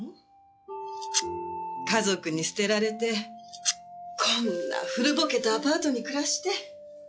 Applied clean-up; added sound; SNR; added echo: classical method log-MMSE.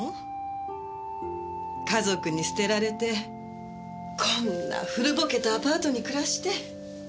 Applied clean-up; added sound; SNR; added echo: none; none; none; none.